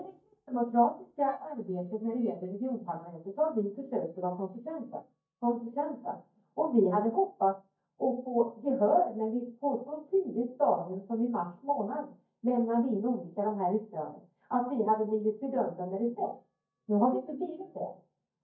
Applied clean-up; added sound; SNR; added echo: neural mask model DeepFilterNet 3.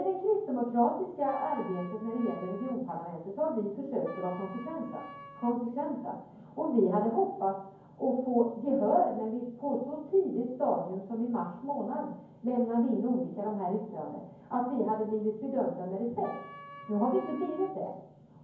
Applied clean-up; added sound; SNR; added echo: none; Wind instrument, woodwind instrument; 17 dB; reverberation time 0.9 s.